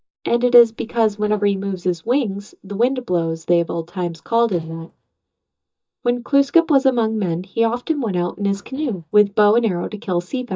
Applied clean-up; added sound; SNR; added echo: neural mask model DeepFilterNet 3.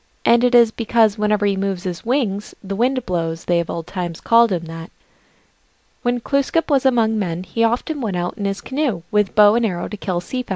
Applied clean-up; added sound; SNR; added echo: none; none; none; none.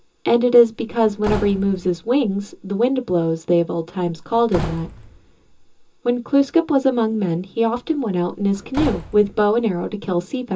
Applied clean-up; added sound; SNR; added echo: none; Slam / Wood; 13 dB; reverberation time 0.2 s.